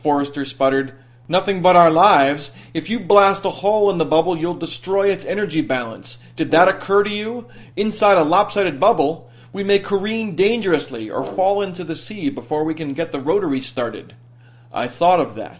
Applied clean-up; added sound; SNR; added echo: none; Brass instrument; 18 dB; none.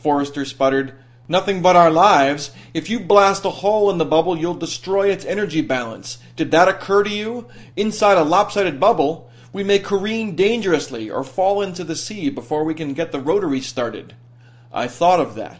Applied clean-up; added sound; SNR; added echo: none; none; none; none.